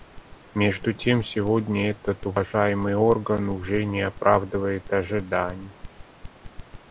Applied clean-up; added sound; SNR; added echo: none; Crackle; 17 dB; none.